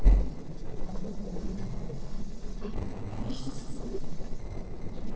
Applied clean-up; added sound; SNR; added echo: neural separator model SepFormer DNS4.